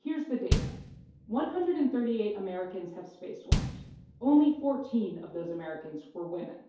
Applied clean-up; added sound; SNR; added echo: none; Bass drum; 5 dB; reverberation time 2.4 s.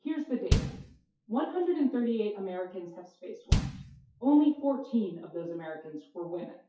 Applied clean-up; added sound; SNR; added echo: classical method WPE with log-MMSE.